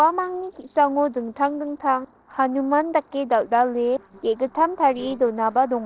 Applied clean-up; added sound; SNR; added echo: neural separator model SepFormer DNS4.